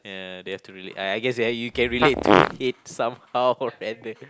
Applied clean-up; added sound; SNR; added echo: none; Fart; -5 dB; none.